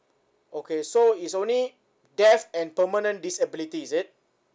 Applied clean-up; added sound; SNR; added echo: none; none; none; none.